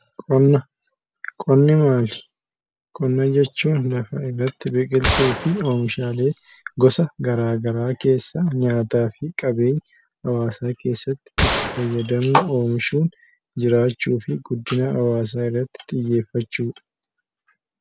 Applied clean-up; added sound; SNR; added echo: none; Gunshot, gunfire; 5 dB; none.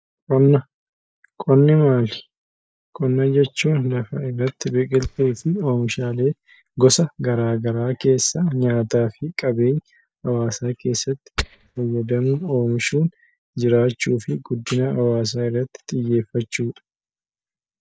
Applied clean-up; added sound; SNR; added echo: neural mask model DeepFilterNet 3.